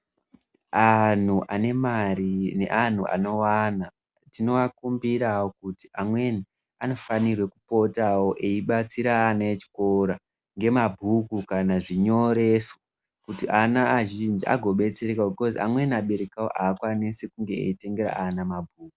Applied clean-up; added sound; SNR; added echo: none; none; none; none.